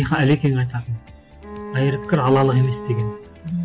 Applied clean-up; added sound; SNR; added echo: none; Bowed string instrument; 12 dB; none.